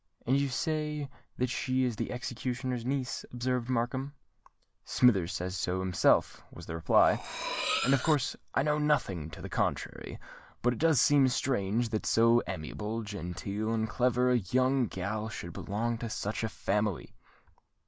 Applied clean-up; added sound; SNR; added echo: none; Cutlery, silverware; 6 dB; none.